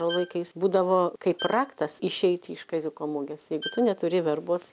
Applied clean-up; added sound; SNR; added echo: none; Bowed string instrument; 14 dB; none.